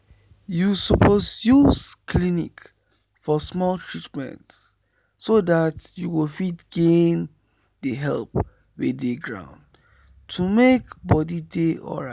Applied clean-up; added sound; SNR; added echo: none; none; none; none.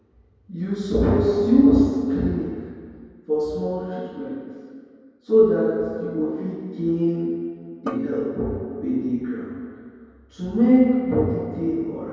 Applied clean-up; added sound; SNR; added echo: none; Drum; 17 dB; reverberation time 2.2 s.